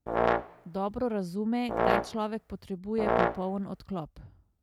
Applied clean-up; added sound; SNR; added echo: none; Brass instrument; -3 dB; none.